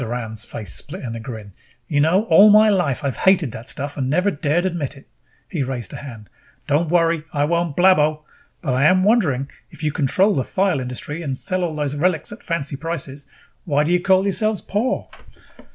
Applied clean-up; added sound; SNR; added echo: none; none; none; none.